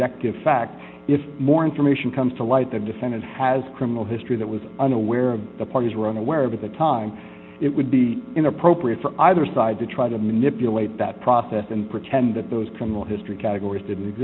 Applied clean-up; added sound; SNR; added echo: none; none; none; none.